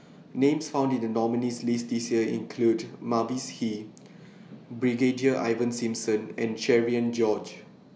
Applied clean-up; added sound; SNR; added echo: none; none; none; none.